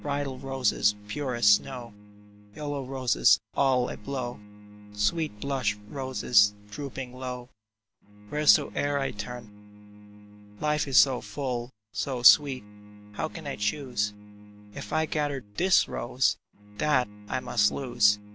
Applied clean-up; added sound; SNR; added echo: none; Bowed string instrument; 18 dB; none.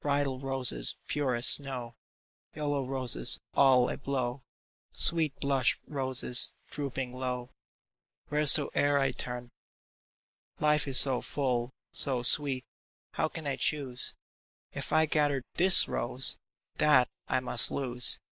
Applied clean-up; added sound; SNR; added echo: neural mask model Resemble Enhance denoiser.